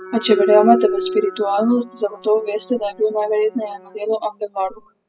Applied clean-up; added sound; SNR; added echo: classical method spectral subtraction.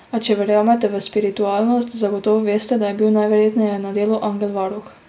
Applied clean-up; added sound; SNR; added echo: none; none; none; none.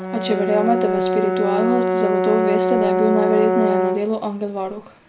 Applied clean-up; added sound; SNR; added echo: none; Brass instrument; -1 dB; none.